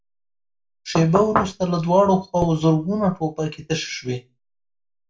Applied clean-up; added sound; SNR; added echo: none; Knock / Wood; 1 dB; reverberation time 0.2 s.